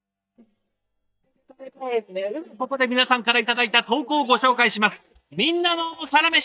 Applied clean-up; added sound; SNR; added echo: neural mask model DeepFilterNet 3.